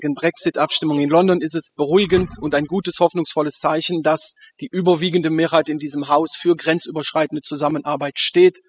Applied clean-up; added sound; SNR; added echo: classical method spectral subtraction.